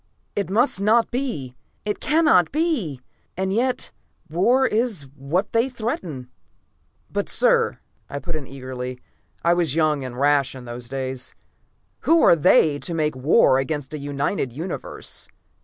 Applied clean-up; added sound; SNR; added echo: none; none; none; none.